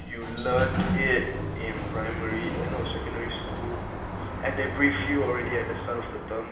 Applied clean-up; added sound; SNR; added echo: none; Sliding door; 2 dB; reverberation time 0.8 s.